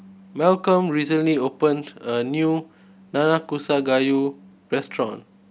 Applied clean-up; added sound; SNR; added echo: none; none; none; none.